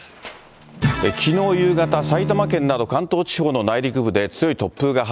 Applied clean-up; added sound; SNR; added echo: none; Bowed string instrument; 9 dB; none.